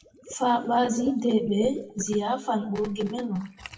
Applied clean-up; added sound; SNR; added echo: classical method WPE with log-MMSE.